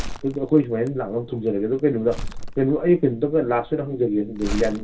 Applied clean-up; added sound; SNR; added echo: none; Crumpling, crinkling; 10 dB; reverberation time 0.1 s.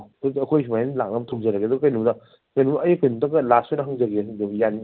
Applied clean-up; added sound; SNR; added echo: none; none; none; none.